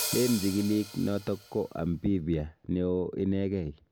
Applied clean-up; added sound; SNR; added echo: none; Hi-hat; 12 dB; none.